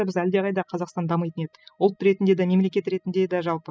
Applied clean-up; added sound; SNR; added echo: classical method spectral subtraction.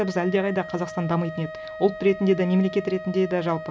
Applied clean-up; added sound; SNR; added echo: none; Wind instrument, woodwind instrument; 13 dB; none.